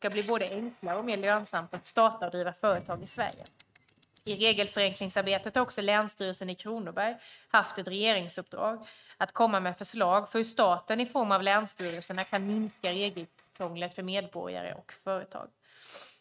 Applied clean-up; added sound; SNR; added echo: neural mask model RNNoise.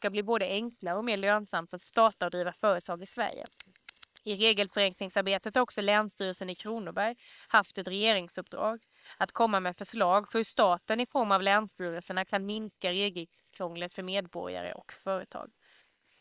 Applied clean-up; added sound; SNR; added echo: neural separator model SepFormer WHAM!.